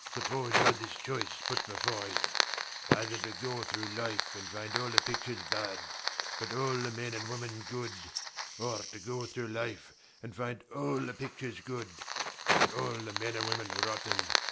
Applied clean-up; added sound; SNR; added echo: none; Fire; -3 dB; none.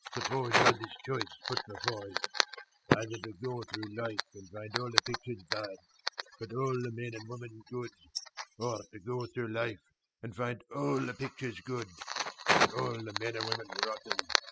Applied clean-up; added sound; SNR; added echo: classical method spectral subtraction.